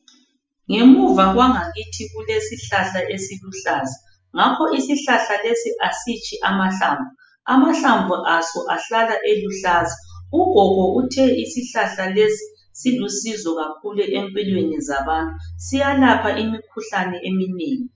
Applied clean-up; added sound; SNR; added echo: classical method spectral subtraction.